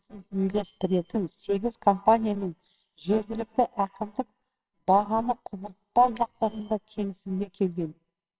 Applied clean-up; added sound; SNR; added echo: neural separator model SepFormer WHAMR!.